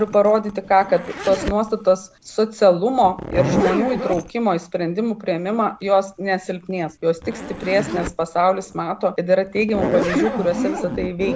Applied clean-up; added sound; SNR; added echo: none; Zipper (clothing); 8 dB; none.